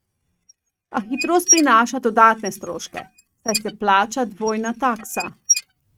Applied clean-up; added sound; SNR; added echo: neural mask model RNNoise.